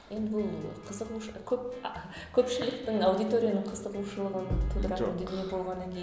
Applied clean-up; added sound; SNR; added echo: none; none; none; none.